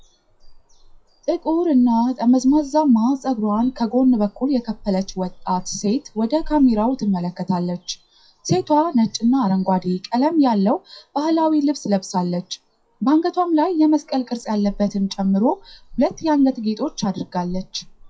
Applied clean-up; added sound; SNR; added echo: classical method WPE with log-MMSE.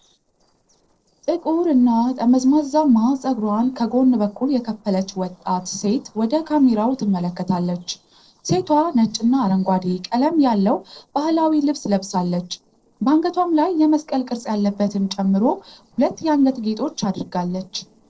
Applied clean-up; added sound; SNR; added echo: neural separator model SepFormer DNS4.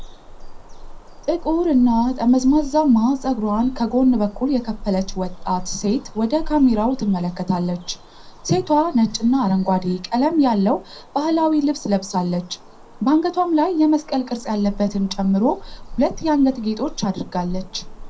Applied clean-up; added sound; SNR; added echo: none; Bird vocalization, bird call, bird song; 14 dB; reverberation time 0.2 s.